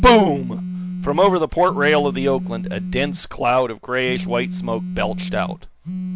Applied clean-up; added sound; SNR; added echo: none; Telephone; 8 dB; none.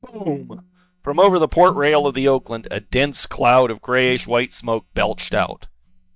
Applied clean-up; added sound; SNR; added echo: neural mask model DeepFilterNet 3.